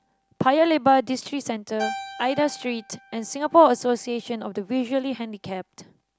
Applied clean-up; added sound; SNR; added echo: none; Keyboard (musical); 18 dB; none.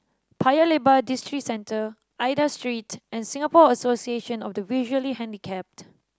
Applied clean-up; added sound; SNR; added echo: none; none; none; none.